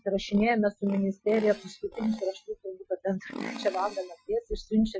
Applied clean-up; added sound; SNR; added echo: classical method Wiener filter.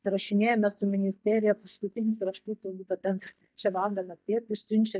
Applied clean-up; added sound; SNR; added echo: neural mask model DeepFilterNet 3.